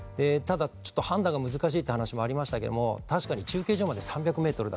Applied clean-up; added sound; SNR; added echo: none; none; none; none.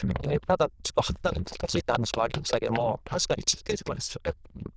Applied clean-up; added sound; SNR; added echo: neural diffusion model UNIVERSE++.